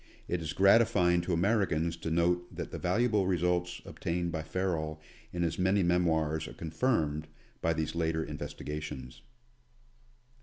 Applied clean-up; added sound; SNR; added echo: none; none; none; none.